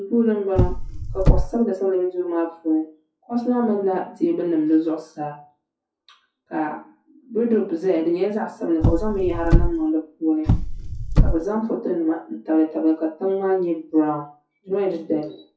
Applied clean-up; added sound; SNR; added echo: classical method WPE with log-MMSE.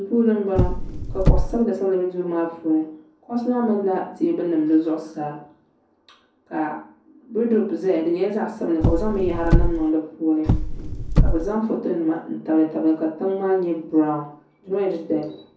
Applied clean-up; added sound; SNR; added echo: none; Car; -4 dB; reverberation time 0.5 s.